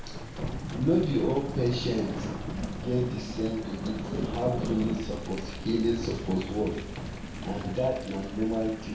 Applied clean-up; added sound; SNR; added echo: none; Thunder / Rain; 5 dB; reverberation time 0.5 s.